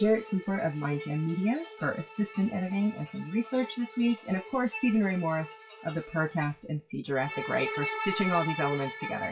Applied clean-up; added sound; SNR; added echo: classical method WPE with log-MMSE.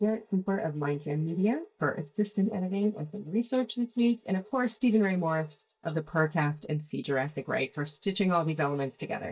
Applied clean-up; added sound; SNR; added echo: neural mask model DeepFilterNet 3.